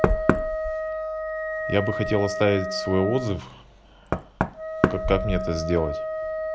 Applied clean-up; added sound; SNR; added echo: none; Knock + Wind instrument, woodwind instrument; 0 dB; none.